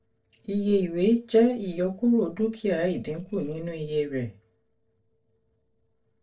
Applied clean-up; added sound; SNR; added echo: neural separator model SepFormer DNS4.